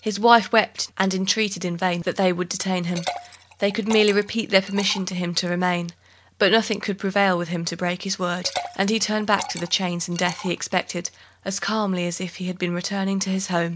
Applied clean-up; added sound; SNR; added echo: none; Liquid; 17 dB; none.